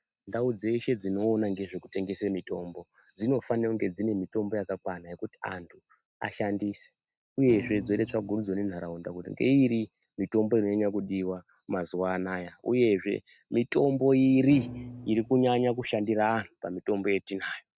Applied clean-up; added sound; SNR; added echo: neural mask model RNNoise.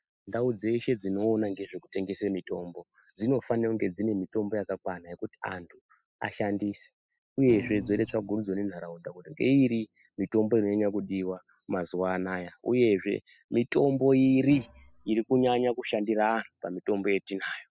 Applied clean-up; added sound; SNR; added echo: classical method spectral subtraction.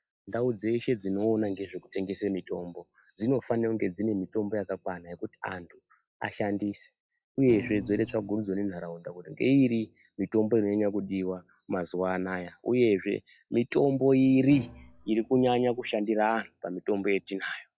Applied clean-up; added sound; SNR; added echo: classical method log-MMSE.